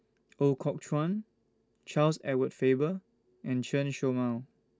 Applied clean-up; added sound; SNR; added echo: none; none; none; none.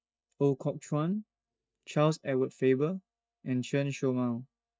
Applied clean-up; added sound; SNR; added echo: neural mask model DeepFilterNet 3.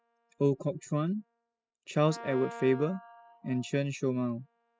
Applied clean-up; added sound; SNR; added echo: classical method spectral subtraction.